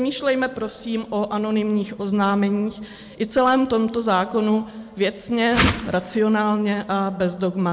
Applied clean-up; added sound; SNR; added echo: none; Whoosh, swoosh, swish; 1 dB; none.